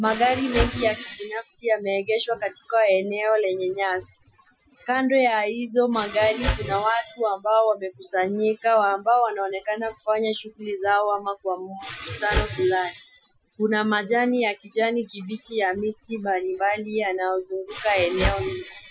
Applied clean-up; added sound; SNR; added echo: classical method Wiener filter.